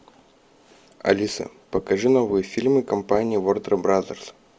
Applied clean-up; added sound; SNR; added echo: none; none; none; none.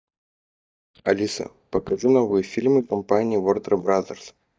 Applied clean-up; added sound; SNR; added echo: neural mask model DeepFilterNet 3.